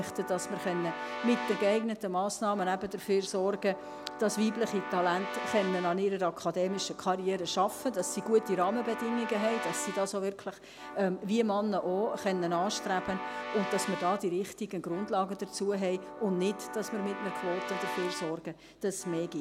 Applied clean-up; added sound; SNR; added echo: none; Keyboard (musical) / Brass instrument; 9 dB; none.